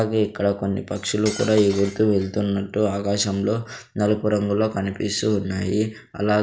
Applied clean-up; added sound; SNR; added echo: none; Cutlery, silverware; 16 dB; none.